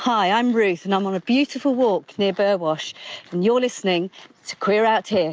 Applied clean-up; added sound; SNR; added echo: none; none; none; none.